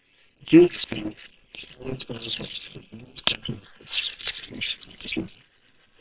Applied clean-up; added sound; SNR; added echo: neural separator model SepFormer WHAM!.